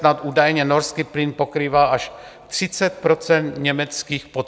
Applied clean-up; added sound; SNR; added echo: none; none; none; none.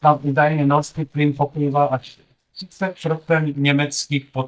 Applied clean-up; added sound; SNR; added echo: neural mask model DeepFilterNet 3.